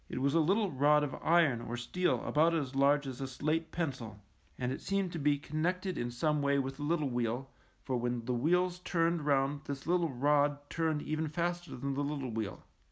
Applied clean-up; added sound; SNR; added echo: none; none; none; none.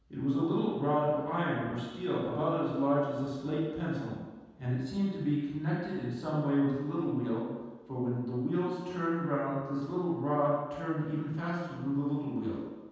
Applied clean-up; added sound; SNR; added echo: none; none; none; reverberation time 1.2 s.